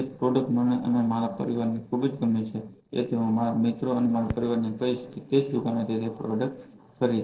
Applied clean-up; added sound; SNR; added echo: neural separator model SepFormer DNS4.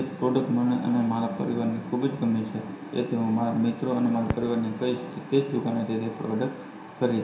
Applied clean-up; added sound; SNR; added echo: none; Crackle; 13 dB; reverberation time 0.7 s.